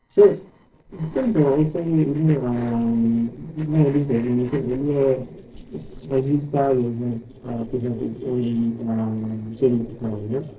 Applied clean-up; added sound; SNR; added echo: neural separator model SepFormer DNS4.